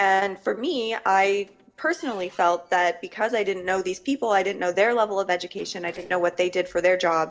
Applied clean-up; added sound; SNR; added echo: neural separator model SepFormer DNS4.